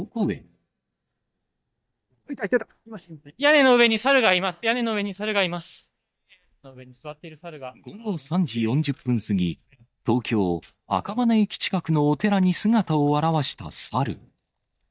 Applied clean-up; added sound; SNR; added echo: neural mask model DeepFilterNet 3.